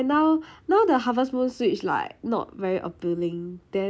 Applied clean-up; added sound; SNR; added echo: none; none; none; none.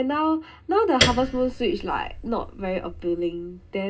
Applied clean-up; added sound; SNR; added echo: none; Piano; 5 dB; reverberation time 0.2 s.